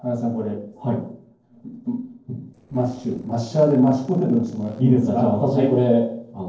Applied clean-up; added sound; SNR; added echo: neural separator model SepFormer DNS4.